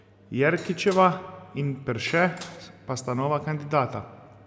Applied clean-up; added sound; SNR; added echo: none; Cutlery, silverware / Dishes, pots, and pans; 17 dB; none.